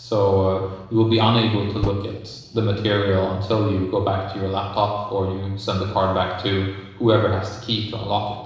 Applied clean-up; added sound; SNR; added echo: neural separator model SepFormer DNS4.